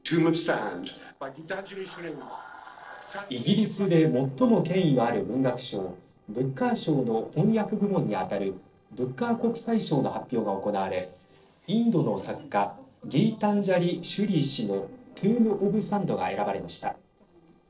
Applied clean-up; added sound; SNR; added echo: neural separator model SepFormer DNS4.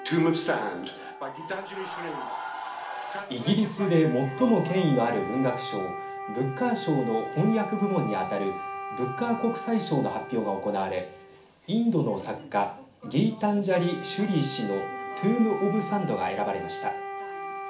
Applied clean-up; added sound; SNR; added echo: none; Wind instrument, woodwind instrument; 11 dB; reverberation time 0.4 s.